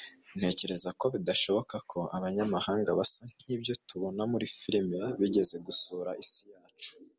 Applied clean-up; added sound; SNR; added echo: none; none; none; none.